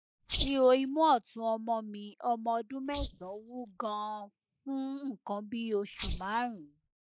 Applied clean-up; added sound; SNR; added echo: neural mask model Resemble Enhance denoiser.